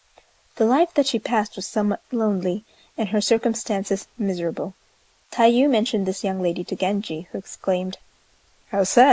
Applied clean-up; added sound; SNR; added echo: neural mask model Resemble Enhance denoiser.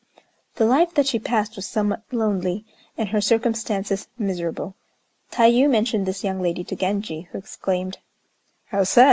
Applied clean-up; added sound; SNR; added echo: none; none; none; none.